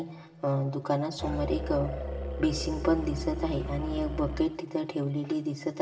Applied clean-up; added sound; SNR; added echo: none; Musical instrument; 4 dB; reverberation time 1.4 s.